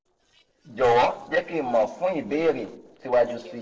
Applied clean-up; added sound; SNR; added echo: neural separator model SepFormer DNS4.